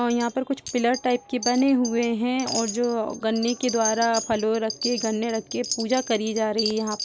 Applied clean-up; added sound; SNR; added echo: none; Wind chime; 10 dB; none.